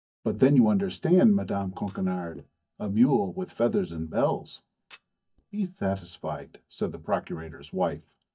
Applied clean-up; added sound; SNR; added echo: neural mask model DeepFilterNet 3.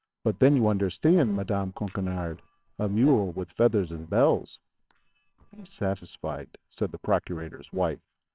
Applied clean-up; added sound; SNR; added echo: neural separator model SepFormer WHAMR!.